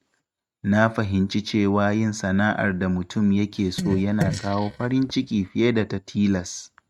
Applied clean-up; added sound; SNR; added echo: neural mask model RNNoise.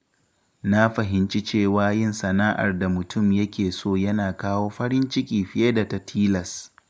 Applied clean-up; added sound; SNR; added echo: none; none; none; none.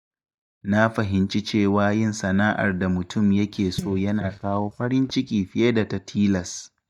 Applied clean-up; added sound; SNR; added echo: neural mask model DeepFilterNet 3.